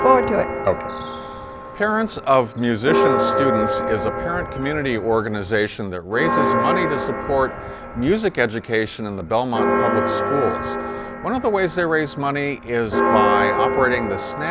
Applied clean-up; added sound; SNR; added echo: none; Church bell; 1 dB; none.